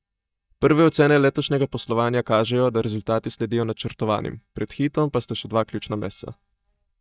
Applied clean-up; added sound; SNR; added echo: neural mask model DeepFilterNet 3.